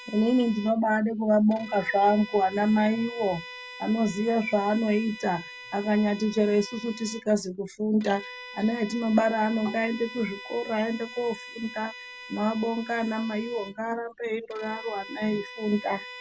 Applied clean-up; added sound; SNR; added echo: none; Bowed string instrument; 16 dB; none.